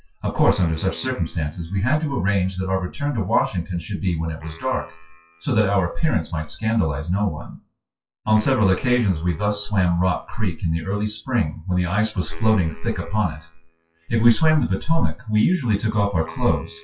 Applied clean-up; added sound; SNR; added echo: classical method WPE with log-MMSE.